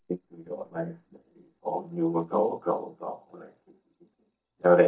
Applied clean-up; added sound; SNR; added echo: neural mask model DeepFilterNet 3.